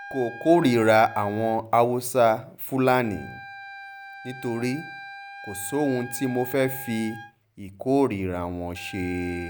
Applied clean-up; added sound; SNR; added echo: none; Wind instrument, woodwind instrument; 17 dB; none.